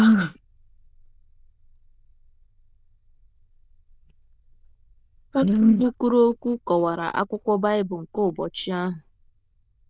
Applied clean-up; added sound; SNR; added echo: neural diffusion model UNIVERSE++.